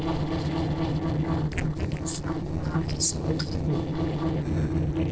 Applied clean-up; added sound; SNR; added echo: neural separator model SepFormer DNS4.